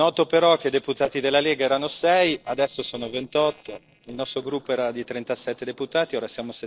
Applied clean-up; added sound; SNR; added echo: neural separator model SepFormer DNS4.